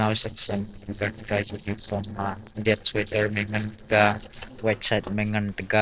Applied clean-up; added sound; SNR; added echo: neural separator model SepFormer DNS4.